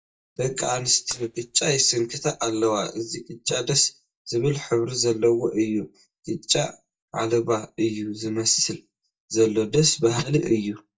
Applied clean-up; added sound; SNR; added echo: neural mask model DeepFilterNet 3.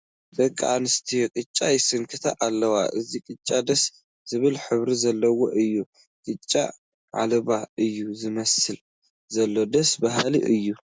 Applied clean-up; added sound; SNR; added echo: none; none; none; none.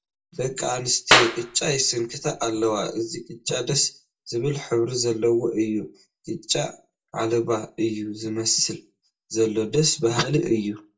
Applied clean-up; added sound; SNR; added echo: none; Clapping; -1 dB; reverberation time 0.2 s.